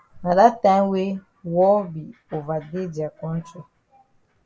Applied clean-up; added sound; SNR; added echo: none; none; none; none.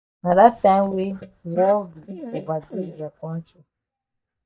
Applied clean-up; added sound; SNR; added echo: neural mask model DeepFilterNet 3.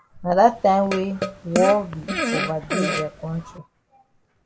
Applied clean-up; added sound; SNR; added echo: none; Fart; 4 dB; none.